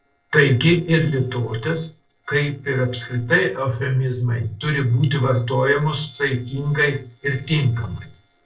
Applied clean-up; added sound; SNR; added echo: neural separator model SepFormer DNS4.